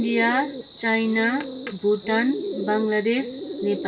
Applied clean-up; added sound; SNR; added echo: none; Bird; 10 dB; reverberation time 0.2 s.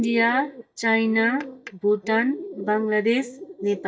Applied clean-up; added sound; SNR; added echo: neural mask model DeepFilterNet 3.